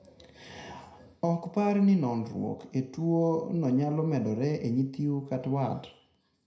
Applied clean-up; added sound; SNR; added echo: none; none; none; reverberation time 0.4 s.